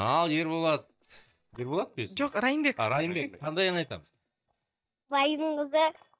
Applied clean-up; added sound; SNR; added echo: neural mask model DeepFilterNet 3.